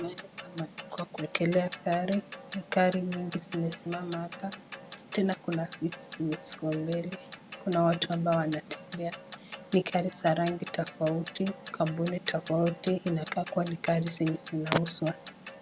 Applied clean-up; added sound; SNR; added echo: none; Clock; 13 dB; none.